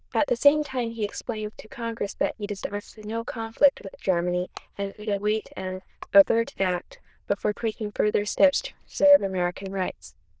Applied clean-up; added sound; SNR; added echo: neural diffusion model UNIVERSE++.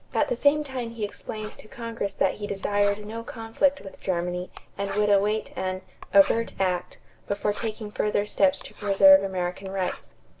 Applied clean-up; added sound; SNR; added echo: none; Writing; 14 dB; none.